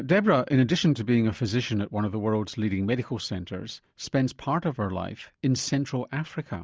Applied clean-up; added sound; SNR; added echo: none; none; none; none.